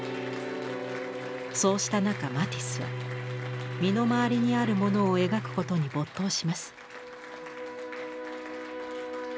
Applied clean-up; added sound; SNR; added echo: none; Applause; 15 dB; none.